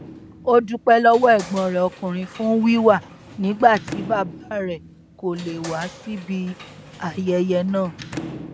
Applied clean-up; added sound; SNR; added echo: none; Sliding door / Slam; 17 dB; none.